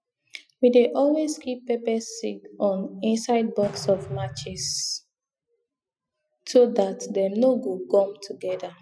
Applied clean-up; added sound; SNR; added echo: classical method Wiener filter.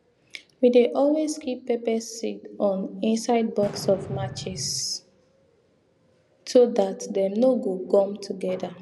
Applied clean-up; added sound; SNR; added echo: none; Fireworks; 11 dB; none.